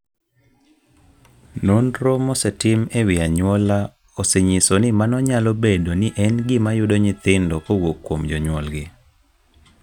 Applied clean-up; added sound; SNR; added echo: none; none; none; none.